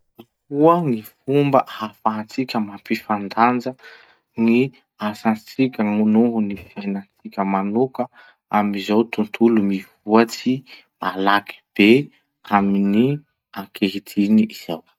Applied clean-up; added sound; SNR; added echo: neural mask model DeepFilterNet 3.